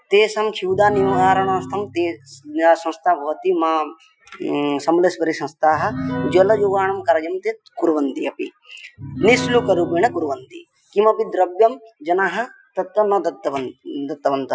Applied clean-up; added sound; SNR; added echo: classical method Wiener filter.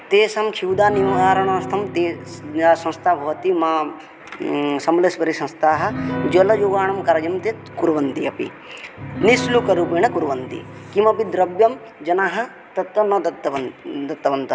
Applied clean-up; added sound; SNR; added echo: none; Piano; 10 dB; none.